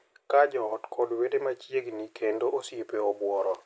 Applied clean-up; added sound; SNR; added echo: none; none; none; none.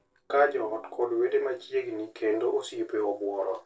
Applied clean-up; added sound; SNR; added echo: neural separator model SepFormer DNS4.